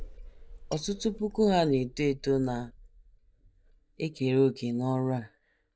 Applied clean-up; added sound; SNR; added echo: neural mask model DeepFilterNet 3.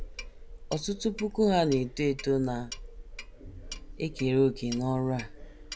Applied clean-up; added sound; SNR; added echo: none; Clock; 13 dB; none.